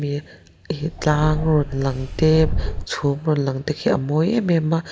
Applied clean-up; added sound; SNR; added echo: none; Subway, metro, underground; 5 dB; none.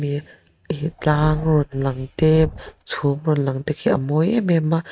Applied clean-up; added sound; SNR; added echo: neural mask model RNNoise.